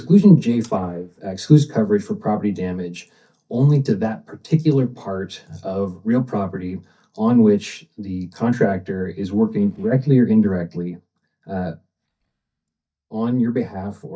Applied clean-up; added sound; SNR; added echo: neural mask model DeepFilterNet 3.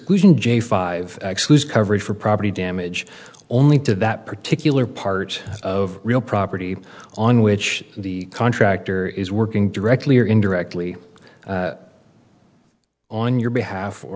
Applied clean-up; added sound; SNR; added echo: none; none; none; none.